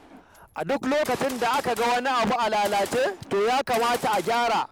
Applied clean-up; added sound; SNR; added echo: none; Gunshot, gunfire; 17 dB; none.